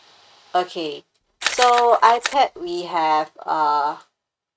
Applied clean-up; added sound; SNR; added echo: neural mask model RNNoise.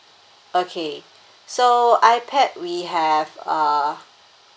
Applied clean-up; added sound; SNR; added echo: none; none; none; none.